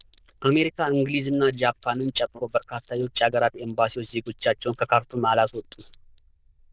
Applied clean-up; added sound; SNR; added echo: neural diffusion model UNIVERSE++.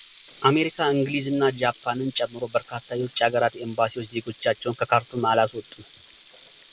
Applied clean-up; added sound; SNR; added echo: none; Sink (filling or washing) / Water tap, faucet; 20 dB; none.